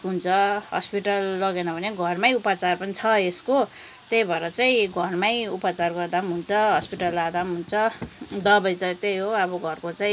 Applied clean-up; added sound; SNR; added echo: none; none; none; none.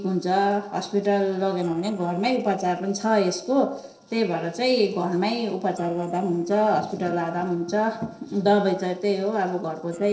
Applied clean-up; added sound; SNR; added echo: neural separator model SepFormer DNS4.